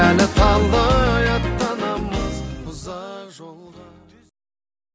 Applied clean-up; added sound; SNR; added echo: none; none; none; none.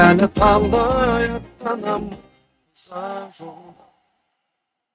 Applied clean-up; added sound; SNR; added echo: neural mask model RNNoise.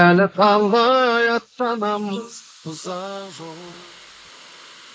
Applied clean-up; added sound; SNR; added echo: neural mask model Resemble Enhance denoiser.